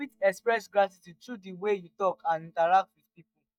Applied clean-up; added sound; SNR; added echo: neural mask model DeepFilterNet 3.